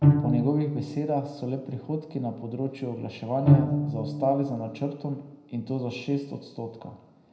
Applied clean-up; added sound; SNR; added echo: none; Bowed string instrument; -2 dB; reverberation time 0.8 s.